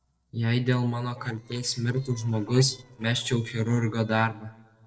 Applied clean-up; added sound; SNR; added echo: neural separator model SepFormer DNS4.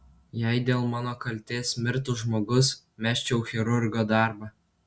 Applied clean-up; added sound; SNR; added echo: none; none; none; none.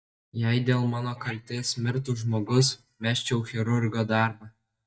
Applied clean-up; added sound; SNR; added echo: neural mask model DeepFilterNet 3.